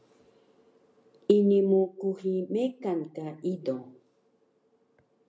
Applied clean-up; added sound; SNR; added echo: none; none; none; none.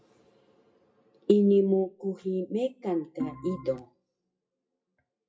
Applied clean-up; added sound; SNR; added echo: classical method WPE with log-MMSE.